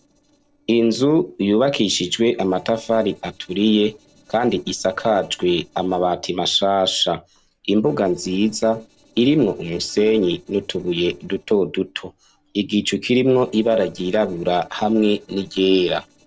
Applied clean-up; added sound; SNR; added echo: neural separator model SepFormer DNS4.